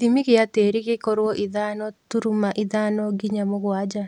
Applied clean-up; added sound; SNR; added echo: none; none; none; none.